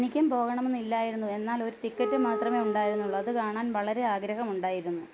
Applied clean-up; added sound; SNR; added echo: none; Wind instrument, woodwind instrument; 6 dB; none.